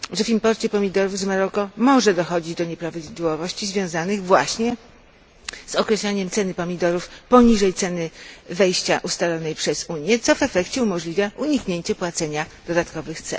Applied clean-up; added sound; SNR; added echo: none; none; none; none.